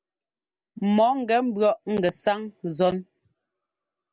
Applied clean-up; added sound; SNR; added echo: none; none; none; none.